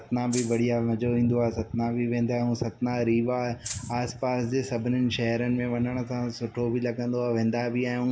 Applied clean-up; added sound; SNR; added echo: none; Rattle (instrument); 10 dB; reverberation time 0.5 s.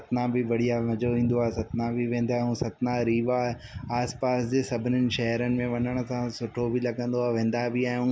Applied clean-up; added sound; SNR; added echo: none; none; none; none.